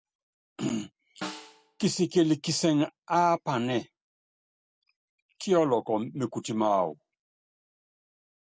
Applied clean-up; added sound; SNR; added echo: none; Snare drum; 17 dB; none.